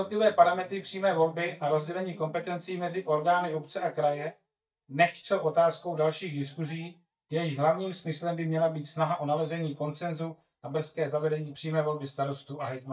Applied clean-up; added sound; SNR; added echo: neural mask model DeepFilterNet 3.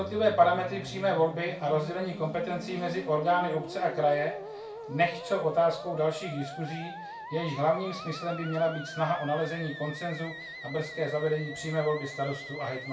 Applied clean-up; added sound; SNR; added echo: none; Musical instrument; 12 dB; reverberation time 0.3 s.